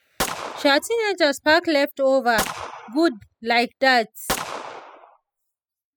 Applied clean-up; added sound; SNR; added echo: classical method spectral subtraction.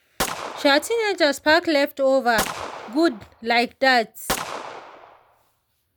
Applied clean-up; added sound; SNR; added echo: none; Gunshot, gunfire; 10 dB; none.